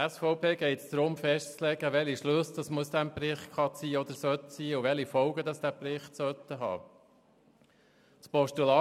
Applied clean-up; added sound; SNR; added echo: none; none; none; none.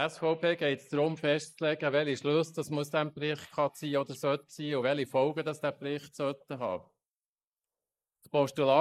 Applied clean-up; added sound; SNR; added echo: neural mask model Resemble Enhance denoiser.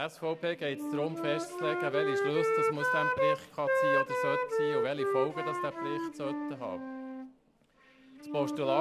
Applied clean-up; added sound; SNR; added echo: none; Wind instrument, woodwind instrument; -3 dB; none.